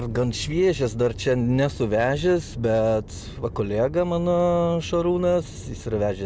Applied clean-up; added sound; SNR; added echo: none; none; none; none.